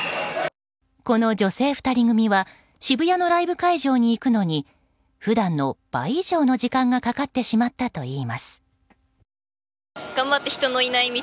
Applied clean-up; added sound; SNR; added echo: none; none; none; none.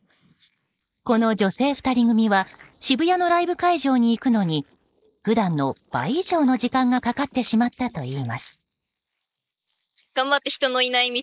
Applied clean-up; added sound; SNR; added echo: neural mask model Resemble Enhance denoiser.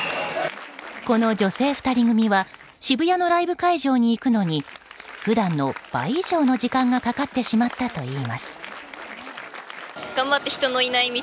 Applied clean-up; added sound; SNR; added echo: none; Applause; 17 dB; none.